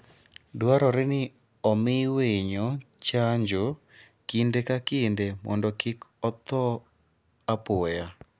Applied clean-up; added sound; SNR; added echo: none; none; none; none.